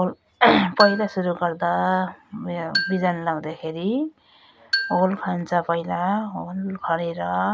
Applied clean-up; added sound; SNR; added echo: none; Marimba, xylophone; 9 dB; none.